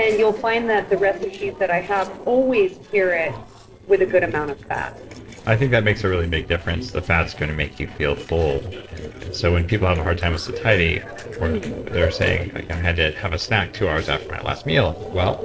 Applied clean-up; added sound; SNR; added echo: neural separator model SepFormer DNS4.